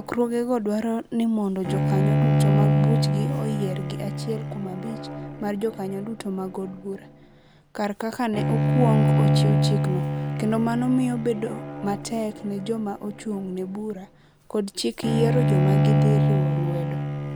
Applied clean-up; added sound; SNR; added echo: none; Bowed string instrument; -3 dB; none.